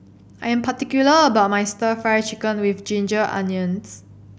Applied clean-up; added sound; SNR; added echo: none; none; none; none.